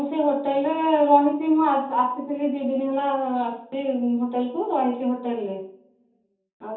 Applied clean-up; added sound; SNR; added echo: none; none; none; reverberation time 0.6 s.